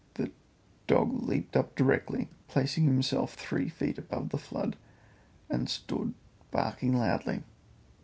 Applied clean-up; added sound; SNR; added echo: none; none; none; none.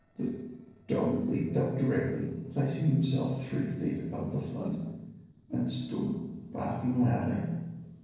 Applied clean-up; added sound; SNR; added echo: neural separator model SepFormer DNS4.